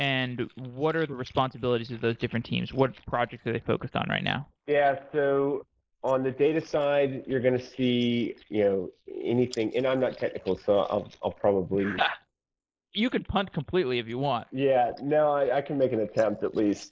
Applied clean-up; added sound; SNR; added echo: neural mask model Resemble Enhance denoiser.